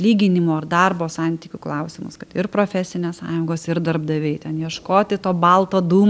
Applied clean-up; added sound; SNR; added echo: none; none; none; none.